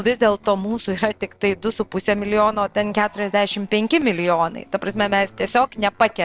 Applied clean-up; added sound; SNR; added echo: neural separator model SepFormer DNS4.